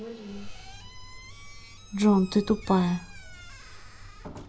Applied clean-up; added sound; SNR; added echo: none; Squeak / Slam; 20 dB; none.